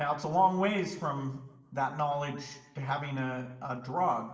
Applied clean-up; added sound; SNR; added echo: none; none; none; reverberation time 0.9 s.